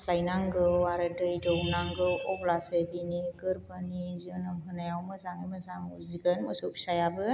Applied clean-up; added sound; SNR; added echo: none; none; none; none.